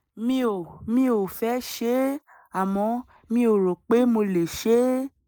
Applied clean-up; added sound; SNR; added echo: neural mask model Resemble Enhance denoiser.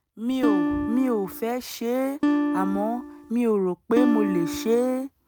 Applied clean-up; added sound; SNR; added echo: none; Acoustic guitar; 0 dB; none.